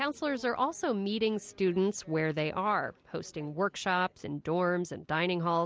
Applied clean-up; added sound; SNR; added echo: none; none; none; none.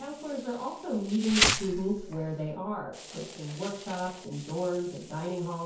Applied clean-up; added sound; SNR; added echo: none; Insect; 3 dB; reverberation time 0.6 s.